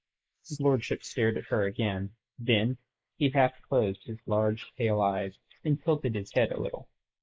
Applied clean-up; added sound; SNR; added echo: neural mask model Resemble Enhance denoiser.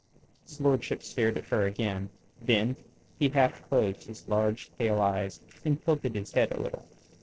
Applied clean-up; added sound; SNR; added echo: neural separator model SepFormer DNS4.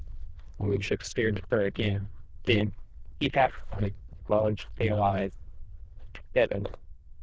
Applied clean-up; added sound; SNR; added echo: neural diffusion model UNIVERSE++.